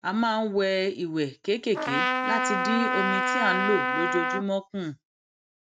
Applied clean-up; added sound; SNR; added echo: neural mask model RNNoise.